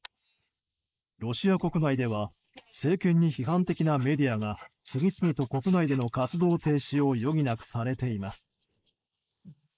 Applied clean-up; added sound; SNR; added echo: neural mask model Resemble Enhance denoiser.